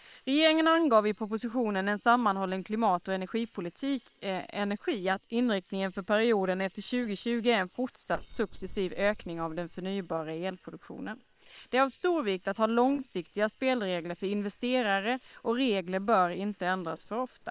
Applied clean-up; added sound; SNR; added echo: neural separator model SepFormer WHAM!.